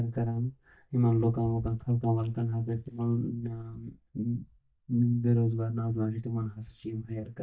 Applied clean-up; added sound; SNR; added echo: neural mask model DeepFilterNet 3.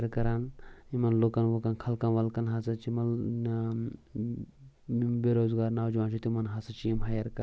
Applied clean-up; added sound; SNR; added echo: none; none; none; none.